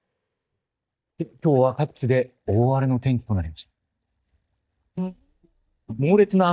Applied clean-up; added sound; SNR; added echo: neural mask model DeepFilterNet 3.